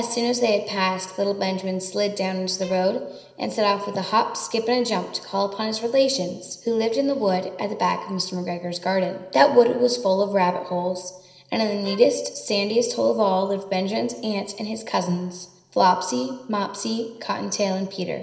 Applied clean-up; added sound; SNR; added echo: neural separator model SepFormer DNS4.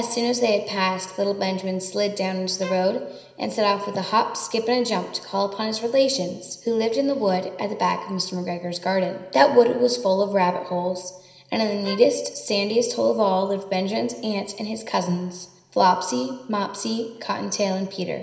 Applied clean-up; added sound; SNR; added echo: none; Bowed string instrument; 17 dB; reverberation time 0.9 s.